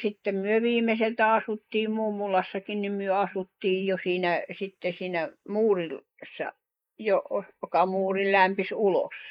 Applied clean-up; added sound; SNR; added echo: neural mask model Resemble Enhance denoiser.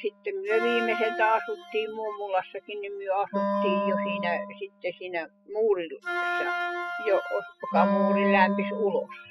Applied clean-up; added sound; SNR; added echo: classical method spectral subtraction.